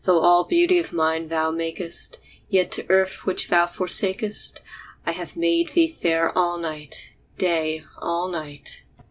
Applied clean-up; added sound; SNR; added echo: none; none; none; none.